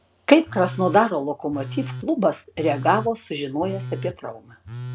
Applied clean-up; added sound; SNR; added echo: none; Telephone; 13 dB; none.